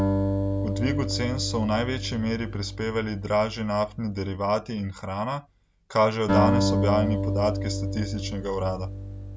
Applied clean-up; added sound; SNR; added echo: none; Acoustic guitar; 1 dB; none.